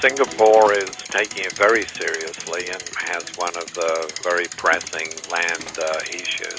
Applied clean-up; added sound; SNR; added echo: none; Bicycle; 13 dB; none.